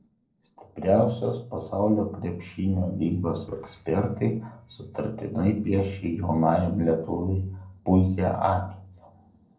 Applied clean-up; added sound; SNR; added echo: neural separator model SepFormer DNS4.